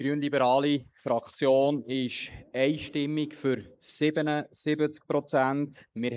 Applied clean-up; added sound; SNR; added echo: neural mask model Resemble Enhance denoiser.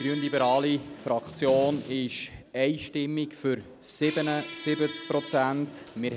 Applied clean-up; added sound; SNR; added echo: none; Squeak; 15 dB; none.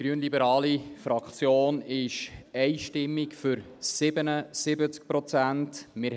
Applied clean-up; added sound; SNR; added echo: none; none; none; none.